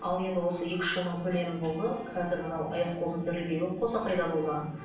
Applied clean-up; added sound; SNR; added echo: none; none; none; reverberation time 0.3 s.